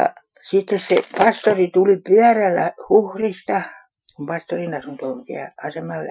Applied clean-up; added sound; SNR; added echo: classical method Wiener filter.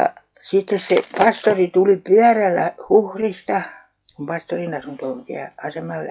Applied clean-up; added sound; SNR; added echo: classical method log-MMSE.